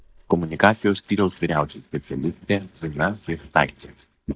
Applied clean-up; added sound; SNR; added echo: neural mask model DeepFilterNet 3.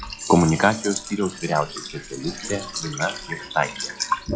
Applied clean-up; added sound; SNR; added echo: classical method log-MMSE.